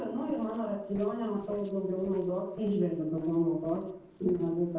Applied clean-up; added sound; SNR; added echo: neural separator model SepFormer DNS4.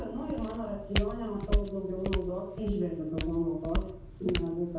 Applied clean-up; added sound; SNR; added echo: none; Walk, footsteps; 1 dB; reverberation time 0.9 s.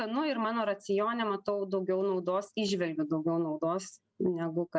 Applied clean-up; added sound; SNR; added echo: none; none; none; none.